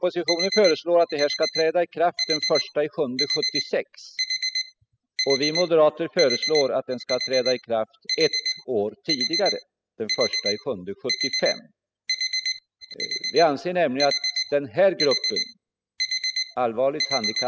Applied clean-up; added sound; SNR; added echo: classical method spectral subtraction.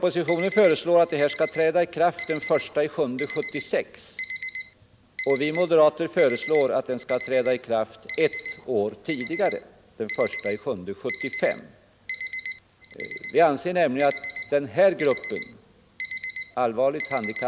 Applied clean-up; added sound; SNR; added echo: none; Alarm; 4 dB; none.